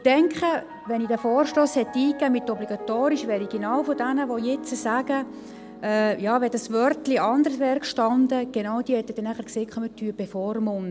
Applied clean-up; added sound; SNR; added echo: none; Piano; 16 dB; none.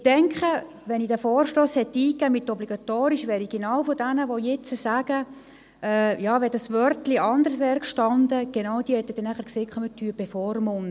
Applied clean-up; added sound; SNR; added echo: none; none; none; none.